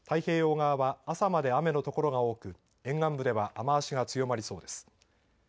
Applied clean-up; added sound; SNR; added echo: none; none; none; none.